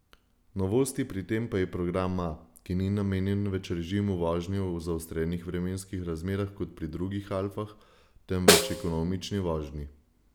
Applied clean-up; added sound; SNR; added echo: none; Snare drum; -4 dB; none.